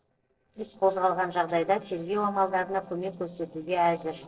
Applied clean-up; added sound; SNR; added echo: neural separator model SepFormer DNS4.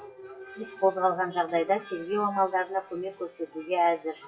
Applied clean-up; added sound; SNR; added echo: classical method WPE with log-MMSE.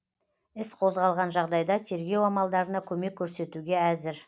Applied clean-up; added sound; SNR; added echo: none; none; none; none.